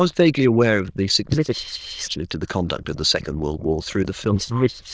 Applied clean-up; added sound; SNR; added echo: neural diffusion model UNIVERSE++.